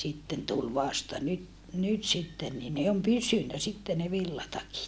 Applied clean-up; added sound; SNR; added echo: none; none; none; none.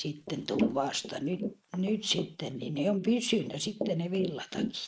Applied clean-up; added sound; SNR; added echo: neural mask model Resemble Enhance denoiser.